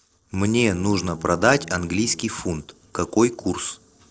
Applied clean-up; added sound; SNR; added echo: neural separator model SepFormer DNS4.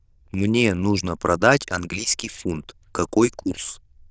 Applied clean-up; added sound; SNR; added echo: neural diffusion model UNIVERSE++.